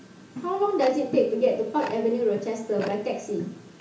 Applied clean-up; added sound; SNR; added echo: none; Tick-tock; 14 dB; reverberation time 0.8 s.